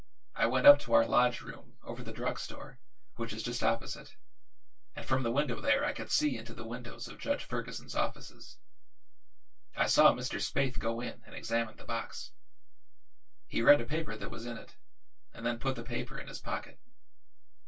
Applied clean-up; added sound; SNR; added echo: none; none; none; reverberation time 0.1 s.